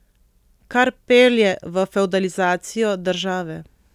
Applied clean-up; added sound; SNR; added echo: none; none; none; none.